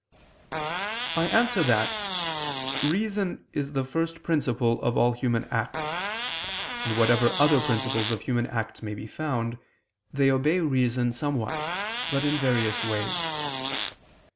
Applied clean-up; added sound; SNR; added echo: none; Fart; 4 dB; none.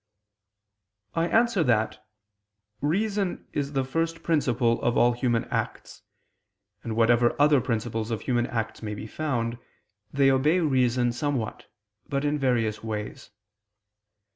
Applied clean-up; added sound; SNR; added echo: none; none; none; none.